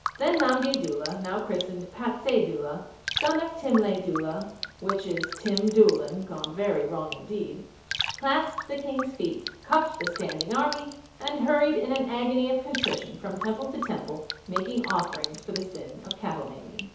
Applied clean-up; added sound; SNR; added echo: none; Raindrop; 9 dB; reverberation time 0.8 s.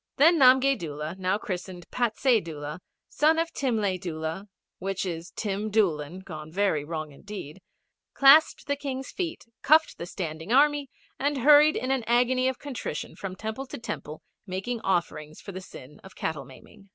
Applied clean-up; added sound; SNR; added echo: none; none; none; none.